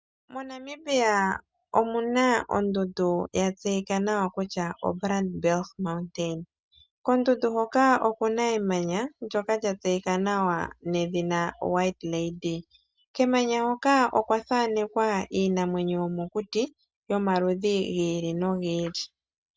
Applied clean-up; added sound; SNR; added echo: none; none; none; none.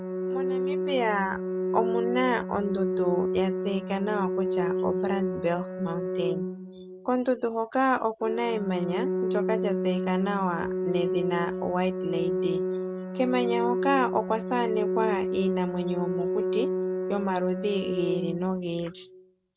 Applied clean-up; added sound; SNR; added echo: none; Organ; 1 dB; none.